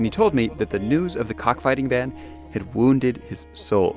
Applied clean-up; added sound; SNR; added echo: none; Harp + Bass guitar; 19 dB; none.